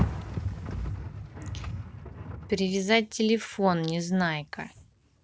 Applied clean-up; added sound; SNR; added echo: none; Car; 6 dB; none.